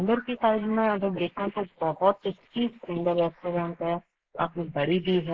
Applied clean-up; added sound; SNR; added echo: neural mask model Resemble Enhance denoiser.